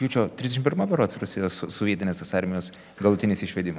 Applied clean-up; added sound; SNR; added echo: none; none; none; none.